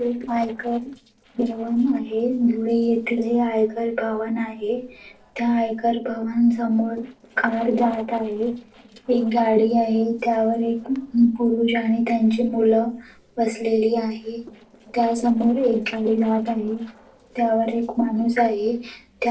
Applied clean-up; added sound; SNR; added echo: neural separator model SepFormer DNS4.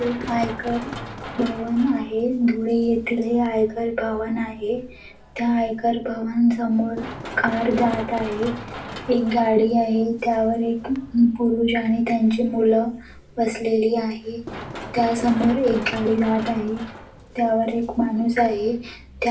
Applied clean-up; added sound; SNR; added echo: none; Run; 15 dB; reverberation time 0.3 s.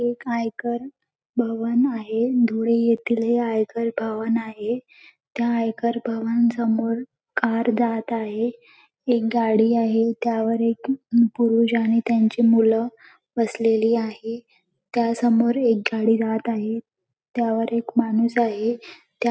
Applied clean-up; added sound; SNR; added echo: none; none; none; none.